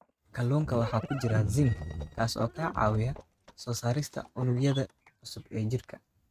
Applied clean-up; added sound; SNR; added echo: neural mask model RNNoise.